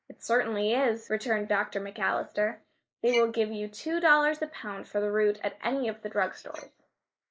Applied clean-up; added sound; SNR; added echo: neural mask model Resemble Enhance denoiser.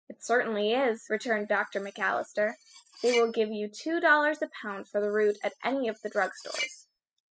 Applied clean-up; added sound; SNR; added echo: classical method spectral subtraction.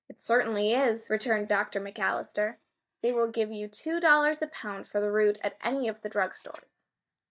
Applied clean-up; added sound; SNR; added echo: neural mask model DeepFilterNet 3.